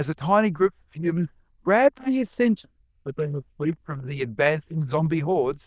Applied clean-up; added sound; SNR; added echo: neural diffusion model UNIVERSE++.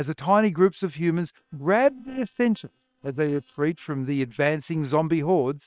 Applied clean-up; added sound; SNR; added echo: neural separator model SepFormer WHAM!.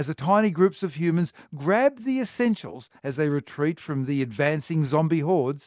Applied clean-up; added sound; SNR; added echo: none; none; none; none.